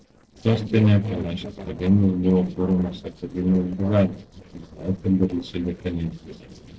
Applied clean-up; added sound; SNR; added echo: neural separator model SepFormer DNS4.